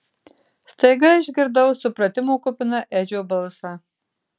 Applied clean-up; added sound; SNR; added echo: none; none; none; none.